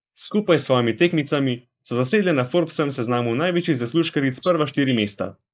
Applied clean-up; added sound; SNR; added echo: neural mask model Resemble Enhance denoiser.